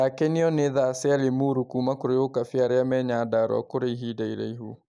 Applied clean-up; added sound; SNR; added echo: none; none; none; none.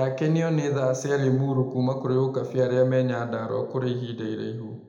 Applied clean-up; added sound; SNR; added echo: none; none; none; reverberation time 0.8 s.